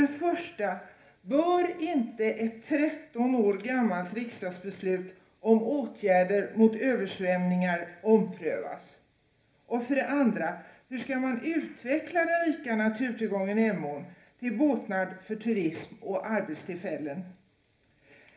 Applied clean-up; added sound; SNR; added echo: none; none; none; reverberation time 0.3 s.